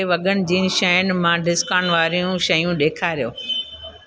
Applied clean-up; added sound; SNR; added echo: none; none; none; none.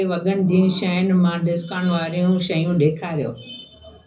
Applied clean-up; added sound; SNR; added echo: none; none; none; reverberation time 0.5 s.